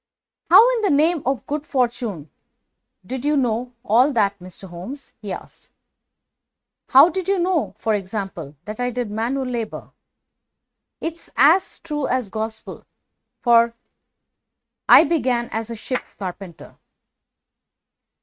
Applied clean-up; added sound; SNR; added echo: neural mask model RNNoise.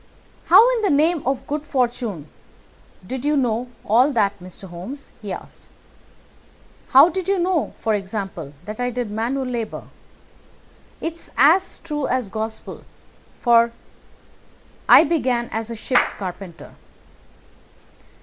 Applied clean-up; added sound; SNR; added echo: none; Clapping; 5 dB; none.